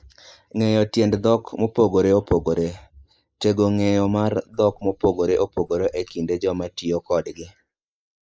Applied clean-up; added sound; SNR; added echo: neural mask model Resemble Enhance denoiser.